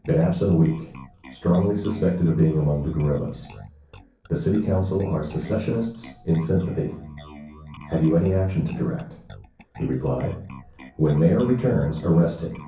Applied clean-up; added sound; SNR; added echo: none; Bass guitar; 19 dB; reverberation time 0.6 s.